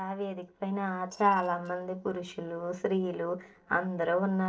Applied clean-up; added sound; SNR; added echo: neural separator model SepFormer DNS4.